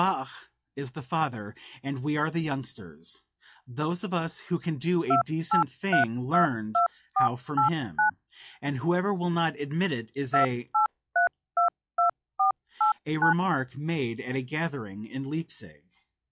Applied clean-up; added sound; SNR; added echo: classical method log-MMSE.